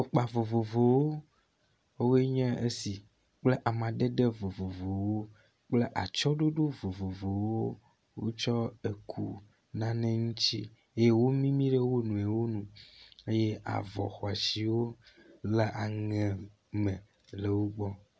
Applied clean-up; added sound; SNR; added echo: none; none; none; none.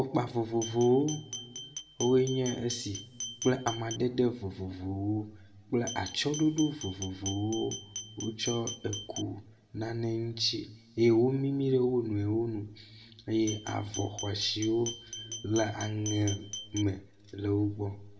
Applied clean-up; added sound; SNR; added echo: none; Glass; 11 dB; reverberation time 1.5 s.